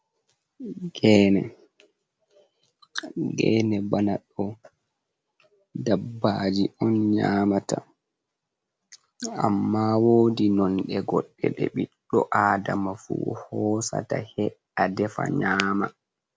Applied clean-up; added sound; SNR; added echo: none; none; none; none.